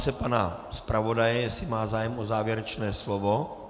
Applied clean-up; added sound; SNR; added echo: none; none; none; none.